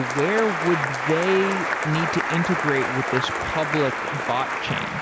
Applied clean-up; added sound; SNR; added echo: none; Applause; 1 dB; none.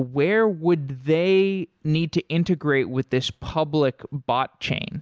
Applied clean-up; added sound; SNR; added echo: none; none; none; none.